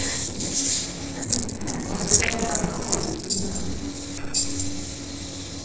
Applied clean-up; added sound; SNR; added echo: neural separator model SepFormer DNS4.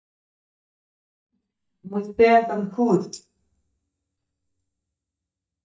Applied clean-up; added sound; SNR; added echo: neural mask model DeepFilterNet 3.